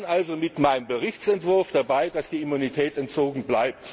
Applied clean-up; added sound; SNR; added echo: none; none; none; none.